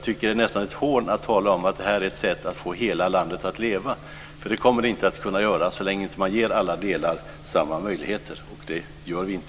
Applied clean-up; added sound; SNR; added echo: none; none; none; none.